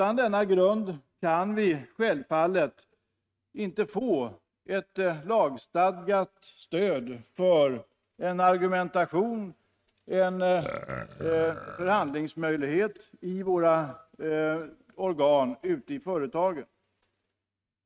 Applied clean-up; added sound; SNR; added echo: neural mask model RNNoise.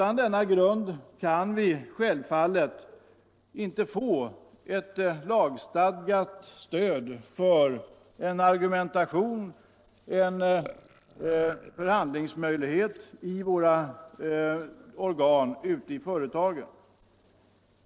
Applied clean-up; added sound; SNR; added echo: neural separator model SepFormer DNS4.